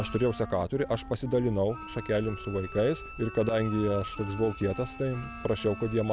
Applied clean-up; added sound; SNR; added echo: none; Bowed string instrument + Wind instrument, woodwind instrument; 13 dB; none.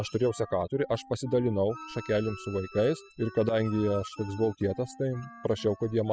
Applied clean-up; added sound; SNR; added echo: classical method spectral subtraction.